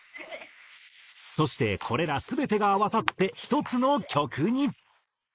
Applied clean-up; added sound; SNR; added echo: neural mask model Resemble Enhance denoiser.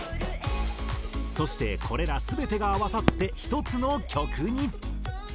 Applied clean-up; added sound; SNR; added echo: none; Fireworks; 11 dB; none.